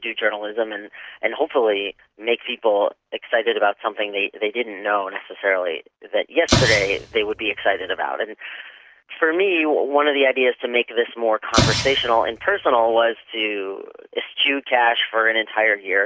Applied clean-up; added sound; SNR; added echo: none; Explosion; 4 dB; none.